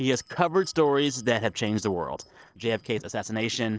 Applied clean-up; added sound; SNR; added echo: neural separator model SepFormer DNS4.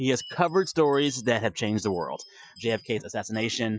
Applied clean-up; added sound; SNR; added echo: classical method Wiener filter.